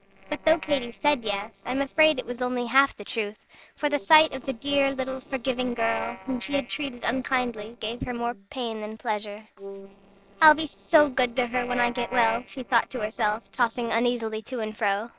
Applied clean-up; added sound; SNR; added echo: neural separator model SepFormer DNS4.